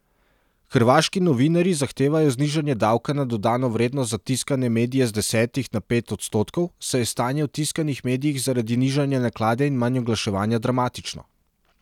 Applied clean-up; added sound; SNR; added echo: none; none; none; none.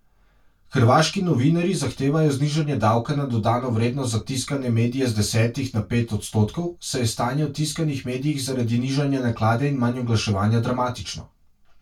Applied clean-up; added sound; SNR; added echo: none; none; none; reverberation time 0.2 s.